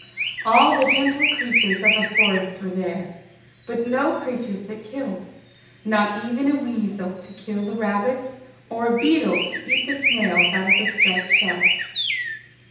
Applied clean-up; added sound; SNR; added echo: none; Chirp, tweet; 1 dB; reverberation time 0.9 s.